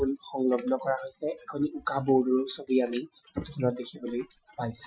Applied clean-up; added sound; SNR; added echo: classical method Wiener filter.